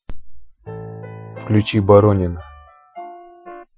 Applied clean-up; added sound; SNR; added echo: classical method Wiener filter.